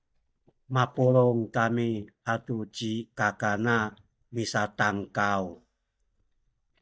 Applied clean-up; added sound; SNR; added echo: neural mask model DeepFilterNet 3.